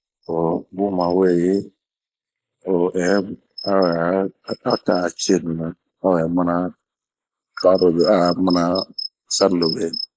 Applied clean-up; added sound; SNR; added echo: neural mask model Resemble Enhance denoiser.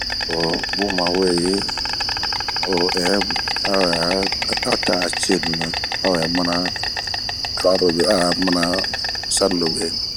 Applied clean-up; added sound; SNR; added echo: none; Insect; 1 dB; none.